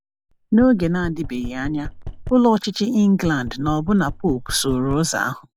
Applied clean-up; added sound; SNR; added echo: none; Knock; 13 dB; none.